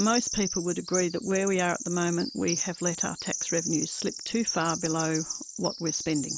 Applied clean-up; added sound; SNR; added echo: none; Bird vocalization, bird call, bird song; 5 dB; none.